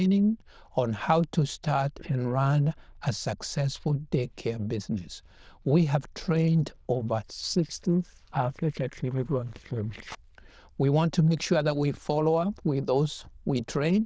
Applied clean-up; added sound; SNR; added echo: neural diffusion model UNIVERSE++.